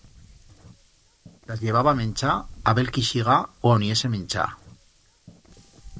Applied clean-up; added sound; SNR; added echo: none; Wind; 20 dB; none.